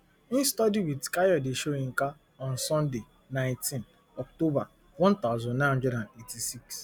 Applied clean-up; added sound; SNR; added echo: none; none; none; none.